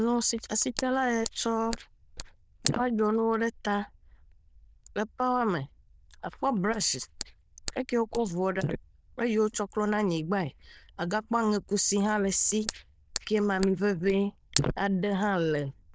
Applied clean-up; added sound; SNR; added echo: neural diffusion model UNIVERSE++.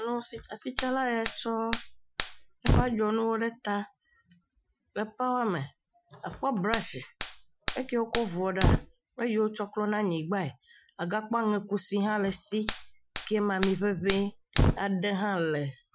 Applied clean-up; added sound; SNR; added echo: classical method Wiener filter.